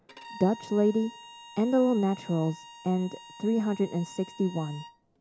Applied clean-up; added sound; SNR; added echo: none; Bowed string instrument; 19 dB; none.